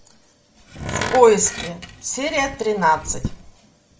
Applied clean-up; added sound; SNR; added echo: none; Tools; 9 dB; none.